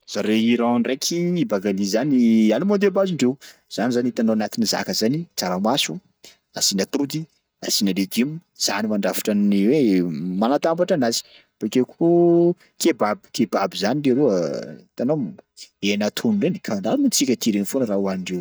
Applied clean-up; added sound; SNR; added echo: neural mask model DeepFilterNet 3.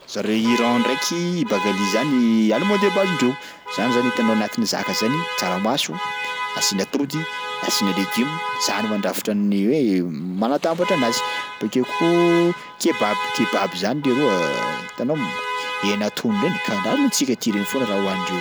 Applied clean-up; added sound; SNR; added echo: none; Alarm; 6 dB; none.